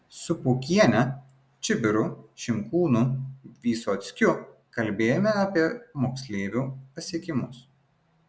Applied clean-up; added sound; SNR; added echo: none; none; none; none.